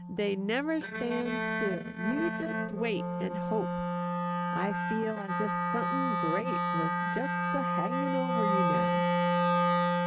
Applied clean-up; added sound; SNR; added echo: neural mask model RNNoise.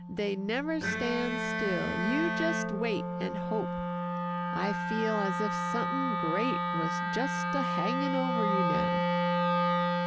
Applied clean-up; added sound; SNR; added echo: none; Wind instrument, woodwind instrument + Bowed string instrument; -3 dB; none.